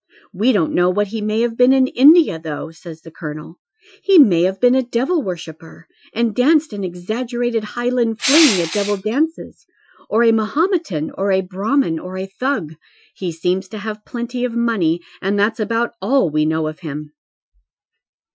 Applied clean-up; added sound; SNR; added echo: classical method Wiener filter.